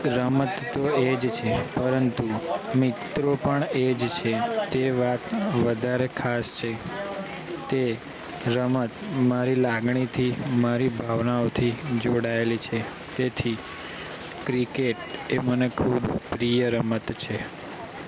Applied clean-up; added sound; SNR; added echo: none; none; none; none.